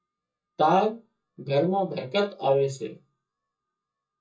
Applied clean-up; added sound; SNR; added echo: neural mask model DeepFilterNet 3.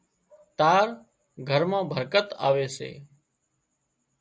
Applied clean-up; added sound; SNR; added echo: none; none; none; none.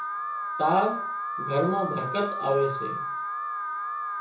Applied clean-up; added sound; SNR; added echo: none; Alarm; 2 dB; reverberation time 0.6 s.